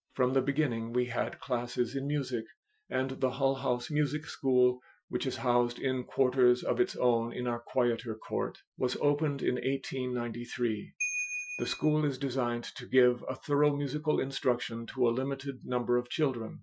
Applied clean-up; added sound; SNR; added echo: classical method Wiener filter.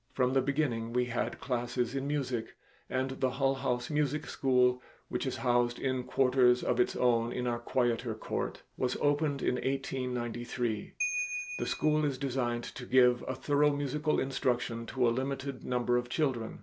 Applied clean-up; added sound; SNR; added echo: none; Ringtone / Bell; 7 dB; none.